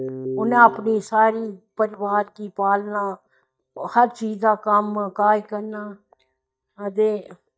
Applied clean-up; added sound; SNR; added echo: neural mask model DeepFilterNet 3.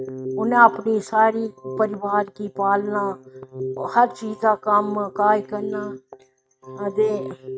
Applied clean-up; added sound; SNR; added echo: neural mask model RNNoise.